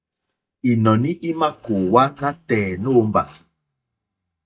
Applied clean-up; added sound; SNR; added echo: neural mask model DeepFilterNet 3.